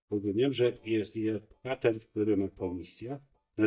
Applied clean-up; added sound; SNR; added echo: neural mask model DeepFilterNet 3.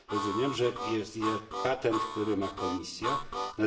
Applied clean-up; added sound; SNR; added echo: none; Harmonica; 4 dB; reverberation time 0.8 s.